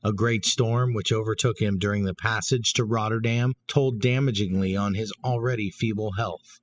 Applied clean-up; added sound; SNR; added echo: classical method spectral subtraction.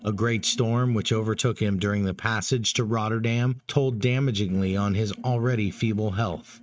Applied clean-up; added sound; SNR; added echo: neural mask model RNNoise.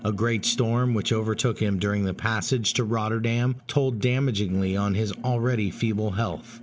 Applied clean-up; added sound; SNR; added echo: none; Sink (filling or washing); 19 dB; none.